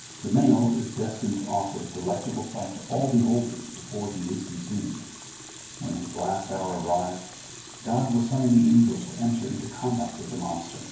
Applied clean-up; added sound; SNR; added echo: none; Water tap, faucet; 16 dB; reverberation time 0.9 s.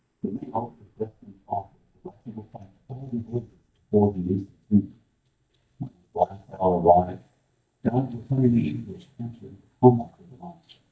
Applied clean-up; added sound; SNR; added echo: neural mask model DeepFilterNet 3.